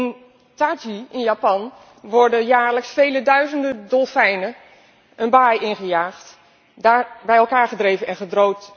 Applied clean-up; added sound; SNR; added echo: none; none; none; none.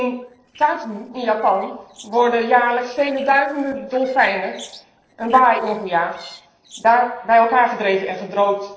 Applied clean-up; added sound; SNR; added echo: neural separator model SepFormer DNS4.